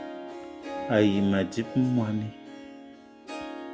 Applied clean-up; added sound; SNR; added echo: none; Harp; 11 dB; none.